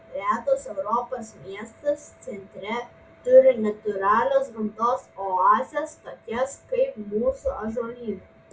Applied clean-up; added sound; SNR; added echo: none; none; none; reverberation time 0.2 s.